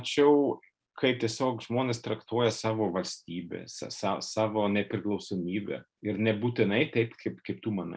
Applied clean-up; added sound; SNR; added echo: none; none; none; none.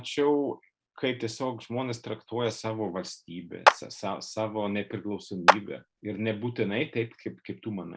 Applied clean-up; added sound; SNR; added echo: none; Clapping; -4 dB; none.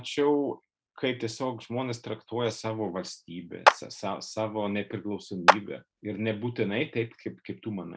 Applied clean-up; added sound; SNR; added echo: neural mask model RNNoise.